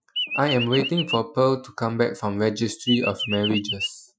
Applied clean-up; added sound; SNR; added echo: classical method Wiener filter.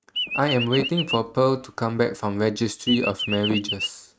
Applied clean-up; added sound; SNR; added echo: neural mask model RNNoise.